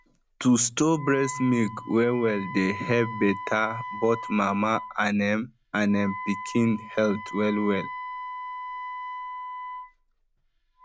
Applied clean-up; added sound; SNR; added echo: none; Wind instrument, woodwind instrument; 11 dB; none.